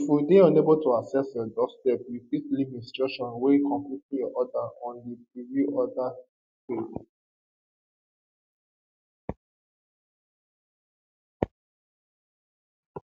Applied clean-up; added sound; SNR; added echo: none; none; none; none.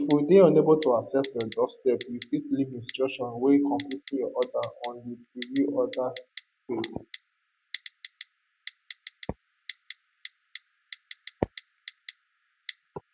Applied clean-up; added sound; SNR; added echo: none; Typing; 18 dB; none.